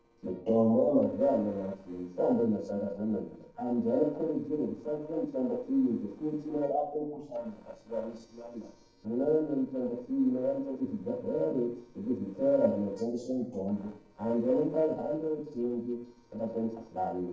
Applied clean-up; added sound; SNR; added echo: neural separator model SepFormer DNS4.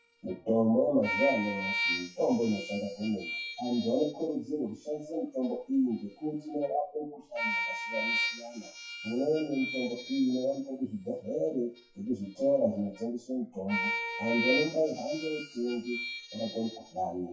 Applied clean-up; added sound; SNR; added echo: classical method WPE with log-MMSE.